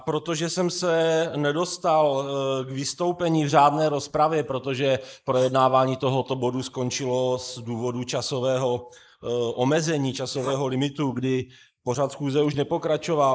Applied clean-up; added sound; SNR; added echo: neural mask model Resemble Enhance denoiser.